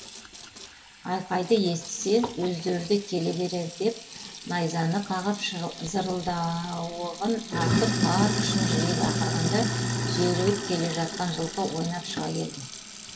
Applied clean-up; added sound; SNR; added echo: none; Sink (filling or washing); 3 dB; reverberation time 2.0 s.